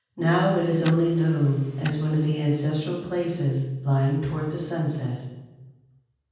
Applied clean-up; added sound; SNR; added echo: none; Tick-tock; 19 dB; reverberation time 1.2 s.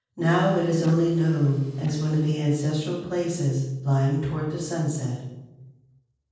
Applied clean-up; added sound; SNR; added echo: neural separator model SepFormer DNS4.